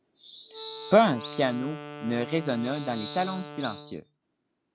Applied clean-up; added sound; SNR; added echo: none; Bird vocalization, bird call, bird song + Wind instrument, woodwind instrument; 11 dB; none.